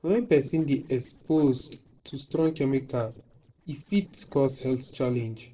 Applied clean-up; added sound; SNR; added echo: neural separator model SepFormer DNS4.